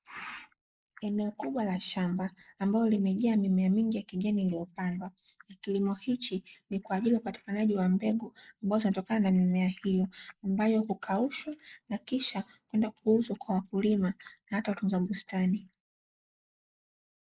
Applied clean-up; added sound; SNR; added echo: neural mask model Resemble Enhance denoiser.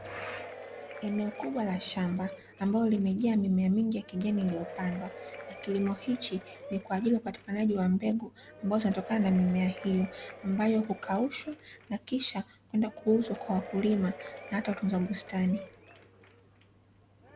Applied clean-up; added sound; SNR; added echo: none; Applause / Crowd / Cheering; 16 dB; none.